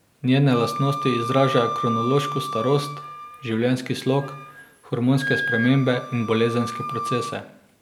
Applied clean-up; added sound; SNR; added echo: none; Wind instrument, woodwind instrument; 8 dB; none.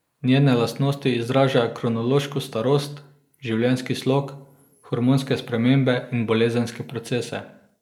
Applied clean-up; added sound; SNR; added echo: neural mask model Resemble Enhance denoiser.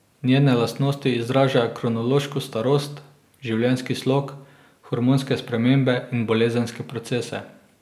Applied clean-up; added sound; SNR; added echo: none; none; none; none.